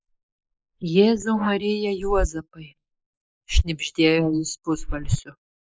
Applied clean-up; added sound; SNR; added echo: neural mask model Resemble Enhance denoiser.